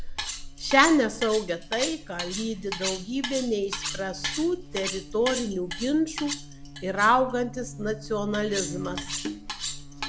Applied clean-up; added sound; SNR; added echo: none; Cutlery, silverware + Buzz; 7 dB; none.